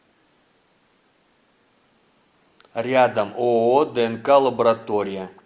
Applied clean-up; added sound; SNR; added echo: none; none; none; none.